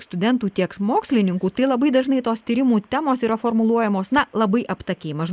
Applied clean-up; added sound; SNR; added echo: none; none; none; none.